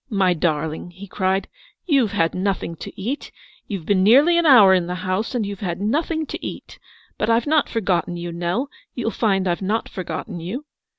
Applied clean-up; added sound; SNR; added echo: none; none; none; none.